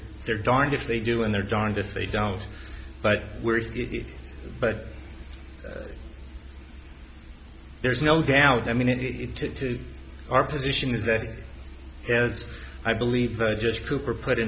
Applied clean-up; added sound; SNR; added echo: none; none; none; none.